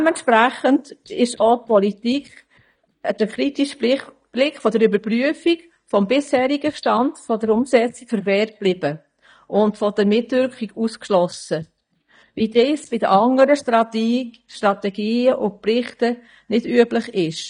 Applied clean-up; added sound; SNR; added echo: neural mask model DeepFilterNet 3.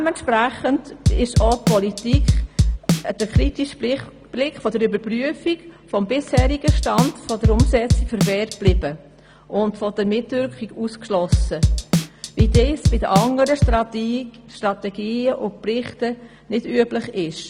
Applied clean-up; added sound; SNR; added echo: none; Drum / Drum kit; -4 dB; none.